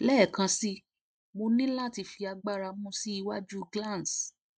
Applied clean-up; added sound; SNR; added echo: none; none; none; none.